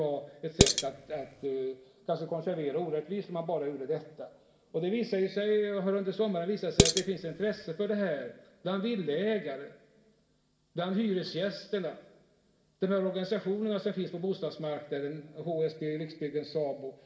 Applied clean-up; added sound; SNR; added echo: none; Dishes, pots, and pans; -5 dB; reverberation time 1.8 s.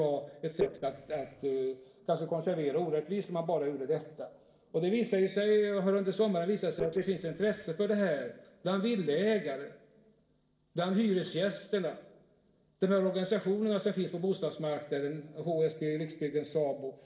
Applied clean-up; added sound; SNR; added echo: neural separator model SepFormer DNS4.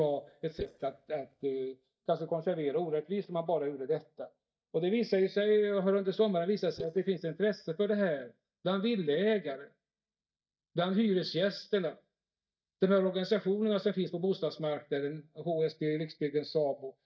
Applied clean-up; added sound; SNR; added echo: neural mask model DeepFilterNet 3.